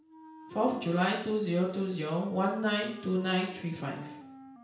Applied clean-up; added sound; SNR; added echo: none; Wind instrument, woodwind instrument; 19 dB; reverberation time 0.5 s.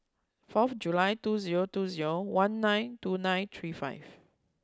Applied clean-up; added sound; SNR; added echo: none; none; none; none.